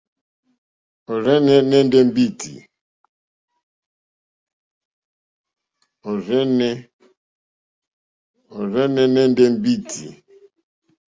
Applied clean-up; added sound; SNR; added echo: none; none; none; none.